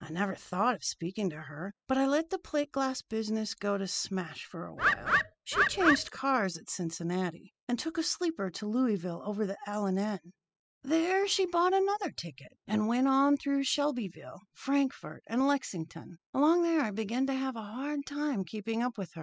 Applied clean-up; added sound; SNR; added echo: classical method spectral subtraction.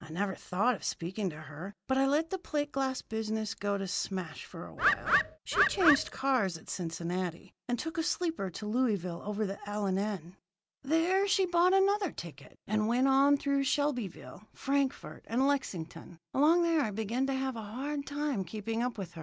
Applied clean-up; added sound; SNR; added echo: none; Bird; -3 dB; none.